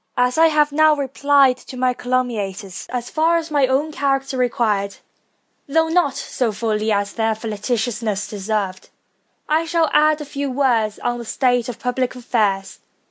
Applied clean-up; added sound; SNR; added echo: none; none; none; none.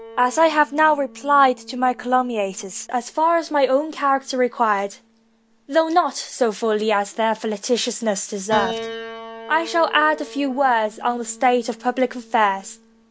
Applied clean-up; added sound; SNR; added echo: none; Piano; 17 dB; none.